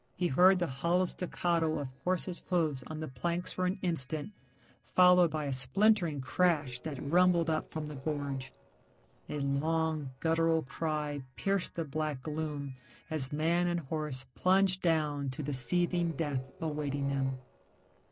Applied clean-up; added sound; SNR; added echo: neural separator model SepFormer DNS4.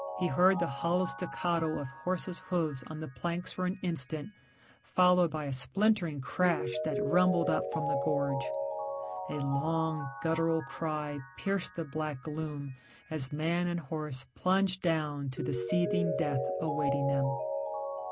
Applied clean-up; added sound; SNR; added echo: none; Mallet percussion; 6 dB; none.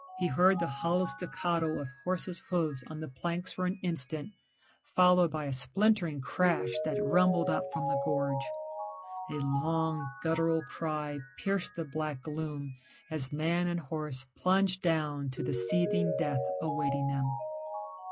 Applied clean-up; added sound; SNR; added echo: classical method log-MMSE.